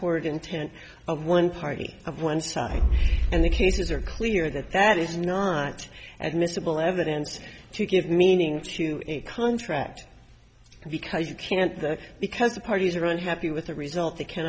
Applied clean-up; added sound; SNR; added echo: none; Boom; -1 dB; none.